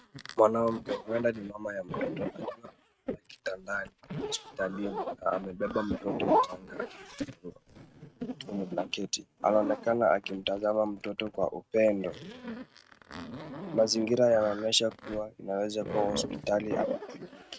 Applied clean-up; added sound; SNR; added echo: neural mask model RNNoise.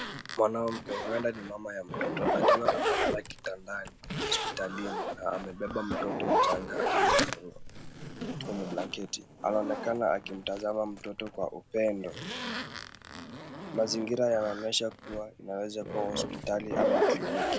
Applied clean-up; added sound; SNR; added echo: none; Zipper (clothing); -1 dB; none.